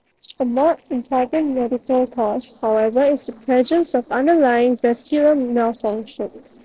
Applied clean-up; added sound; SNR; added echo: neural separator model SepFormer DNS4.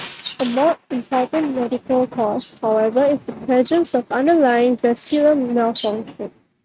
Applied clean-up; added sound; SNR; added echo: neural mask model RNNoise.